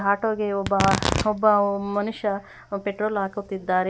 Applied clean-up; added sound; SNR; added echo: none; Tearing; 8 dB; none.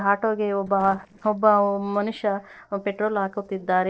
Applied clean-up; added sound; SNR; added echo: neural separator model SepFormer DNS4.